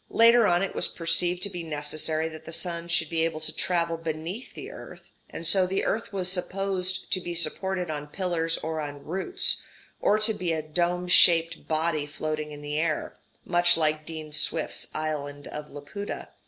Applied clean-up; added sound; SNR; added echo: none; none; none; none.